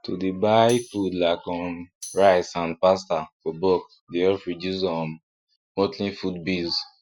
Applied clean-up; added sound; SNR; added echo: classical method Wiener filter.